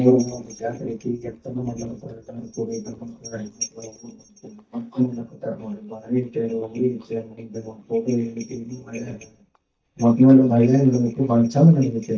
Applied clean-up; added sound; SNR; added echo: neural mask model DeepFilterNet 3.